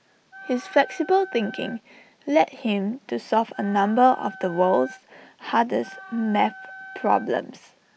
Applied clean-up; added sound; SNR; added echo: none; Wind instrument, woodwind instrument; 18 dB; none.